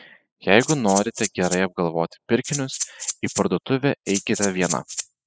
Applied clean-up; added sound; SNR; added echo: classical method spectral subtraction.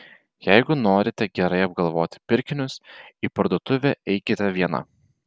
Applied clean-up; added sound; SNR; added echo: none; none; none; none.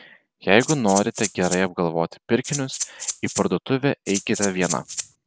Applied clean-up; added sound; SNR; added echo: none; Rattle (instrument); 8 dB; none.